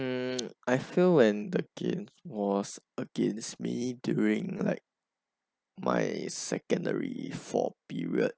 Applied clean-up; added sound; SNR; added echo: none; none; none; none.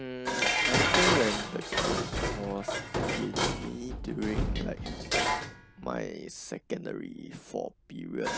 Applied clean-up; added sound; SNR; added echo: none; Dishes, pots, and pans; -4 dB; none.